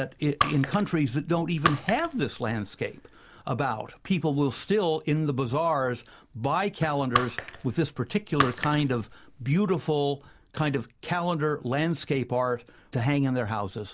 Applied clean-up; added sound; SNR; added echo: none; Shatter; 5 dB; none.